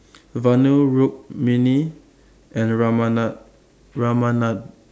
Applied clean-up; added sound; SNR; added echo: none; none; none; none.